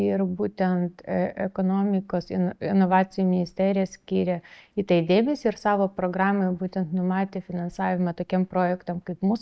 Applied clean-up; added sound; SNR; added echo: none; none; none; none.